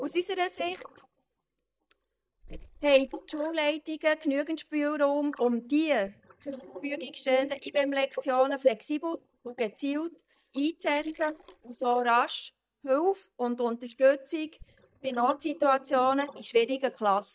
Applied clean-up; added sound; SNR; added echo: neural mask model DeepFilterNet 3.